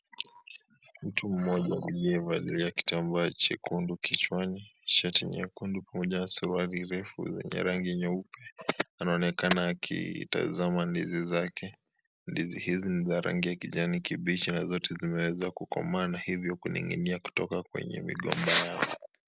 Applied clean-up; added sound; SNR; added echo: none; none; none; none.